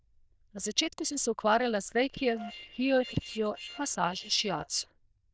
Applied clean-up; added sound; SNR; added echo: neural diffusion model UNIVERSE++.